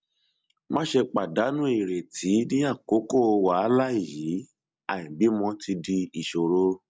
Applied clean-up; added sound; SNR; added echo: none; none; none; none.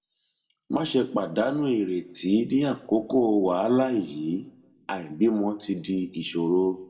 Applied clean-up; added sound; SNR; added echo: none; none; none; reverberation time 0.6 s.